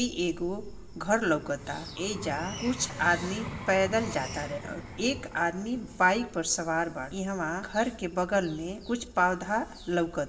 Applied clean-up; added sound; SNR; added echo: none; Vehicle; 15 dB; reverberation time 1.5 s.